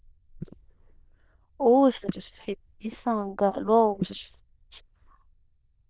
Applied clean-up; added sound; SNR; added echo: neural diffusion model UNIVERSE++.